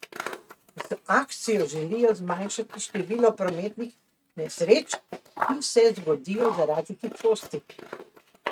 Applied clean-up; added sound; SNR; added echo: neural mask model RNNoise.